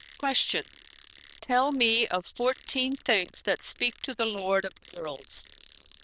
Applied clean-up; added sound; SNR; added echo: neural diffusion model UNIVERSE++.